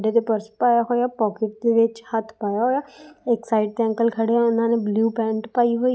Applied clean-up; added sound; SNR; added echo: none; none; none; none.